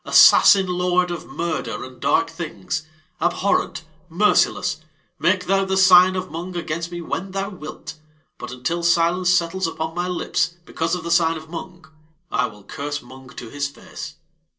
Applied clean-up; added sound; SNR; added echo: none; none; none; reverberation time 0.2 s.